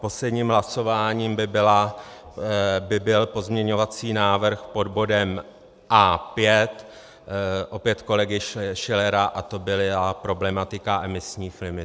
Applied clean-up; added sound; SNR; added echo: none; none; none; none.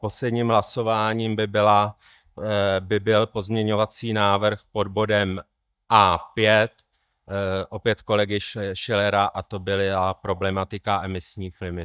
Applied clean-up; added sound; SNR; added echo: neural mask model DeepFilterNet 3.